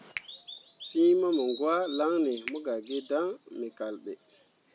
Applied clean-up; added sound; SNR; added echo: none; Finger snapping + Bird vocalization, bird call, bird song; 17 dB; none.